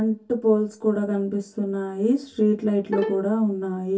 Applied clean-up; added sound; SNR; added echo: none; Bowed string instrument; 8 dB; reverberation time 0.2 s.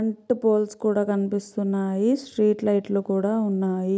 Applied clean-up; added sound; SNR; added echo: none; none; none; none.